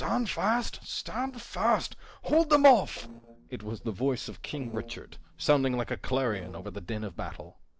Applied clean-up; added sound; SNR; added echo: neural separator model SepFormer DNS4.